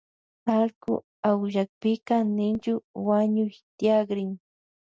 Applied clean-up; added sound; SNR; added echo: none; none; none; none.